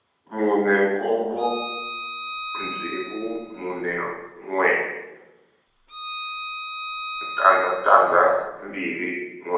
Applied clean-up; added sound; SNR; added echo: none; Bowed string instrument; 10 dB; reverberation time 1.0 s.